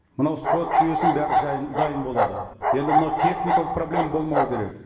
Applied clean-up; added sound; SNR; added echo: none; Bark; -3 dB; reverberation time 1.1 s.